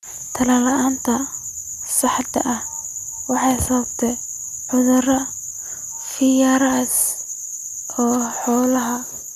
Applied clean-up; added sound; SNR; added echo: none; none; none; none.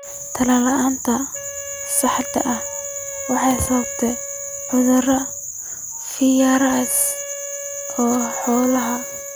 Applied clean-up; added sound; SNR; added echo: none; Wind instrument, woodwind instrument; 15 dB; none.